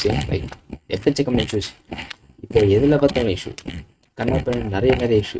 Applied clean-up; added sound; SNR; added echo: neural mask model RNNoise.